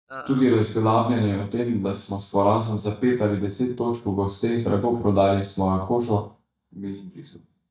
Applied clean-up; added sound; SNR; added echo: neural mask model DeepFilterNet 3.